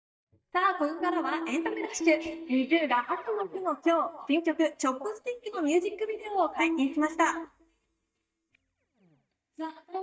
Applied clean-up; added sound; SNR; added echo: neural mask model DeepFilterNet 3.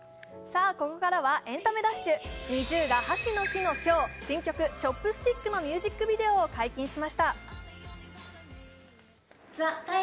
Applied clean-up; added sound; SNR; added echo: none; none; none; none.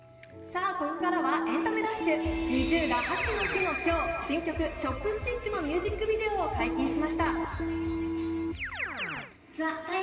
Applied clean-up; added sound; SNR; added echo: none; Keyboard (musical); 4 dB; reverberation time 2.5 s.